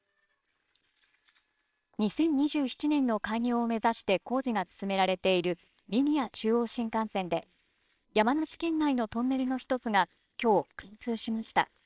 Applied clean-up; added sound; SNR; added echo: neural separator model SepFormer WHAMR!.